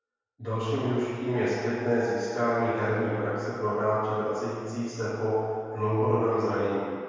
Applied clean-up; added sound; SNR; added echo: none; none; none; reverberation time 1.9 s.